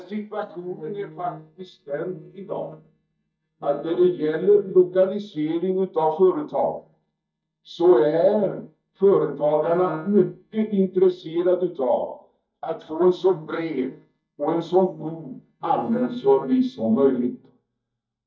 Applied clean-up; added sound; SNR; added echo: neural mask model DeepFilterNet 3.